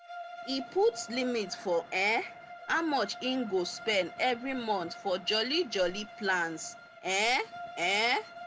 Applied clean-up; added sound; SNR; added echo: none; Bowed string instrument; 15 dB; none.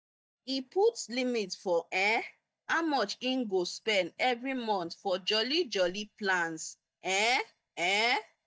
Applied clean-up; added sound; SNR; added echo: neural mask model DeepFilterNet 3.